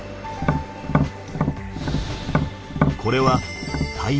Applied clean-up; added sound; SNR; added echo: none; Tap; -2 dB; none.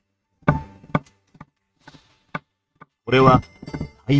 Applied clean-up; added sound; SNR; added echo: neural mask model RNNoise.